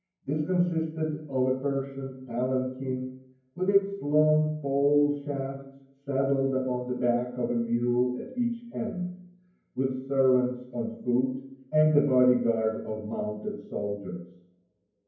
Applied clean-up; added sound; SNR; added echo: none; none; none; reverberation time 0.9 s.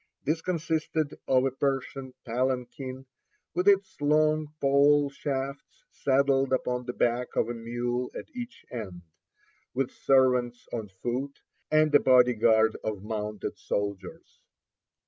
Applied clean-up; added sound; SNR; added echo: none; none; none; none.